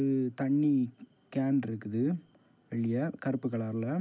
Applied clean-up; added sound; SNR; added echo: none; none; none; none.